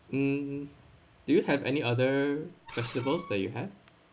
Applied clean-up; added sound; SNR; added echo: none; Screech; 15 dB; none.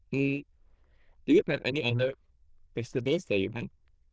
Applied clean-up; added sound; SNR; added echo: neural diffusion model UNIVERSE++.